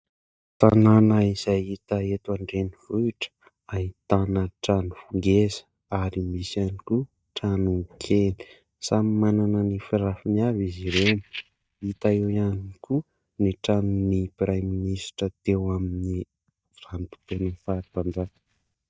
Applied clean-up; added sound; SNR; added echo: neural mask model DeepFilterNet 3.